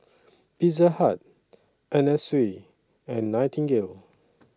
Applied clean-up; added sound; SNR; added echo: none; none; none; none.